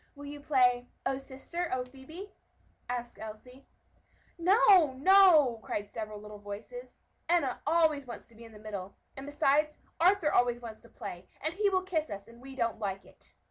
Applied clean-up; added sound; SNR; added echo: none; none; none; none.